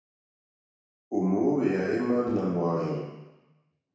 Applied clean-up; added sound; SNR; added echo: none; none; none; reverberation time 1.1 s.